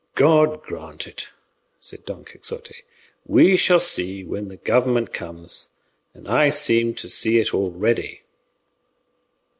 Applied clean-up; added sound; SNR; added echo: none; none; none; none.